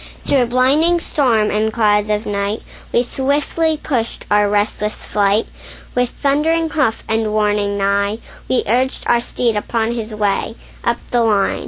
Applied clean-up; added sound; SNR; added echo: none; none; none; none.